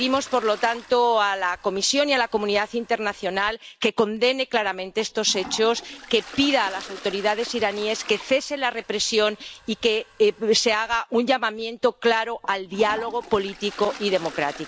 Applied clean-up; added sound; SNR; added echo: none; Toilet flush; 19 dB; none.